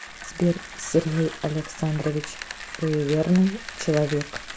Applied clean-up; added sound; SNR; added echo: none; Bicycle; 13 dB; none.